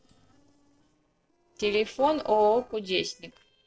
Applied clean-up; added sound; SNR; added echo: neural separator model SepFormer DNS4.